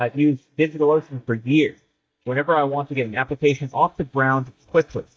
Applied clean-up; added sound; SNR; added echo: neural mask model DeepFilterNet 3.